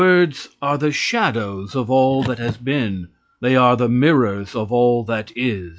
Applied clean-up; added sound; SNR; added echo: classical method log-MMSE.